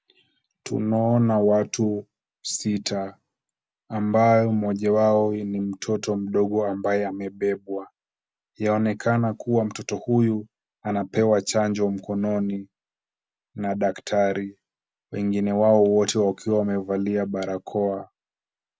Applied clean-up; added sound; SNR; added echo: none; none; none; none.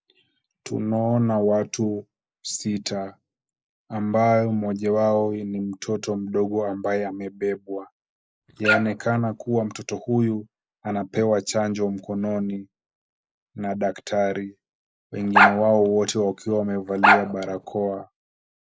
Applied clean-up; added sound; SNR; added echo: neural mask model Resemble Enhance denoiser.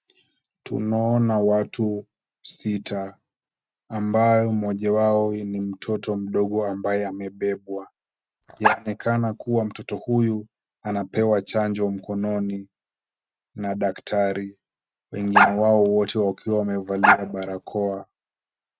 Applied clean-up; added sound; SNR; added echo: neural mask model RNNoise.